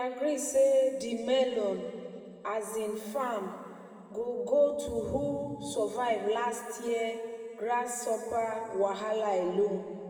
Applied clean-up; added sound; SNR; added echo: none; none; none; reverberation time 2.1 s.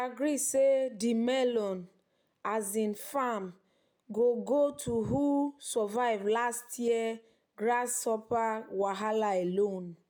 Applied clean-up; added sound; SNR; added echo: none; none; none; none.